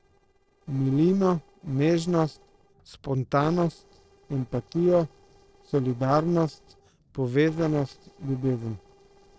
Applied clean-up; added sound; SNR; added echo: neural separator model SepFormer DNS4.